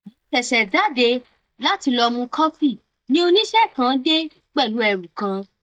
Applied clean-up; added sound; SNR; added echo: neural mask model DeepFilterNet 3.